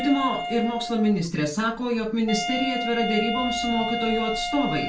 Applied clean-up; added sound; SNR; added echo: none; Wind instrument, woodwind instrument; 5 dB; reverberation time 0.2 s.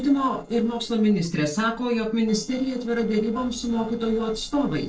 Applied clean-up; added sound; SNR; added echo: neural separator model SepFormer DNS4.